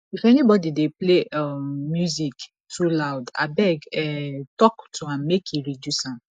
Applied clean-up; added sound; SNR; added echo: neural mask model Resemble Enhance denoiser.